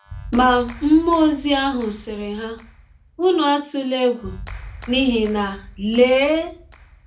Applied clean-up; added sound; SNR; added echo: none; Clapping; 18 dB; reverberation time 0.3 s.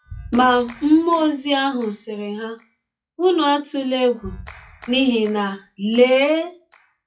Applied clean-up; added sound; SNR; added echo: classical method WPE with log-MMSE.